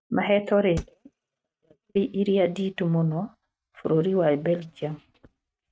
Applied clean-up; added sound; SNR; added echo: neural mask model RNNoise.